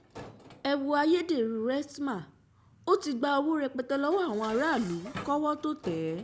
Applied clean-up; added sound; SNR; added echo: none; Dishes, pots, and pans; 19 dB; none.